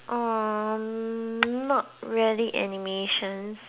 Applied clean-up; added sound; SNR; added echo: none; Shatter; 5 dB; none.